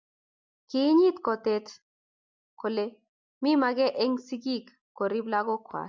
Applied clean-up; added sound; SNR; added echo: none; none; none; none.